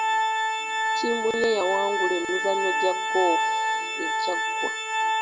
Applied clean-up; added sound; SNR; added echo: none; Organ; -3 dB; none.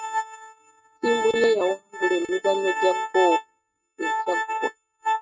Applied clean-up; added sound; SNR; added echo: neural mask model RNNoise.